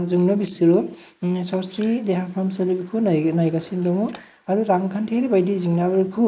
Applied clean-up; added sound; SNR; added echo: neural mask model Resemble Enhance denoiser.